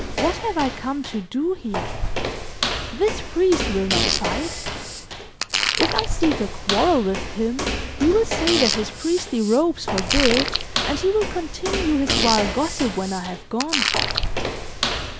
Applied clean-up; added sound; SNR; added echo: none; Fart + Walk, footsteps; 1 dB; none.